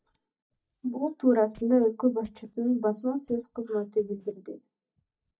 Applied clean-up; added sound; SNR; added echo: neural mask model DeepFilterNet 3.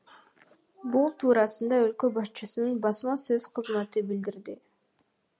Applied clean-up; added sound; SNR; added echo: none; none; none; none.